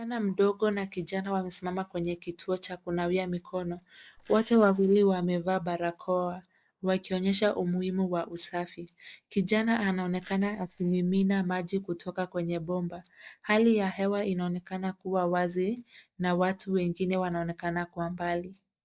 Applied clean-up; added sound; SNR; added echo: neural mask model DeepFilterNet 3.